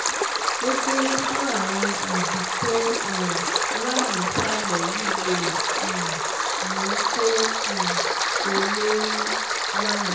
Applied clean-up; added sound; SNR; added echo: none; Stream; -5 dB; reverberation time 0.5 s.